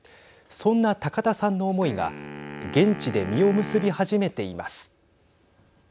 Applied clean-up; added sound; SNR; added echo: none; Wind instrument, woodwind instrument; 15 dB; none.